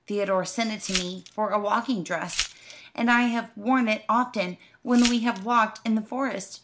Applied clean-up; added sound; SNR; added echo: none; Glass; 10 dB; none.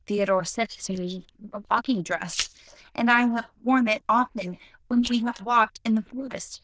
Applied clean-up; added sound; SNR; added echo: neural diffusion model UNIVERSE++.